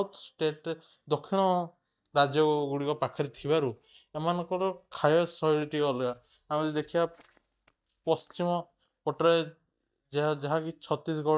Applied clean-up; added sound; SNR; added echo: neural mask model DeepFilterNet 3.